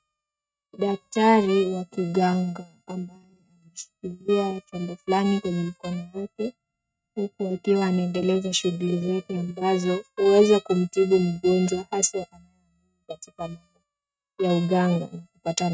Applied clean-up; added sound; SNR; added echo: neural mask model RNNoise.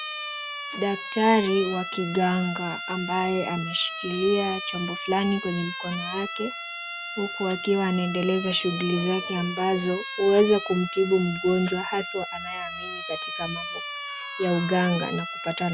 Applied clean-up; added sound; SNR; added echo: none; Siren; 6 dB; none.